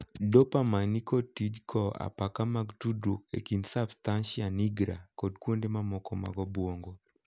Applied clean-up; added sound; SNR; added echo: none; none; none; none.